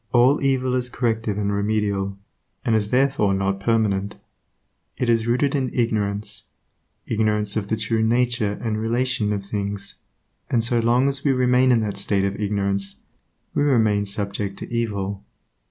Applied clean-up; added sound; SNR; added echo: none; none; none; none.